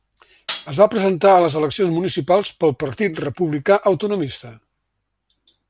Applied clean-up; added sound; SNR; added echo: none; Hi-hat; 3 dB; none.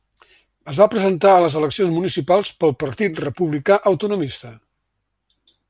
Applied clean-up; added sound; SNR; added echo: none; none; none; none.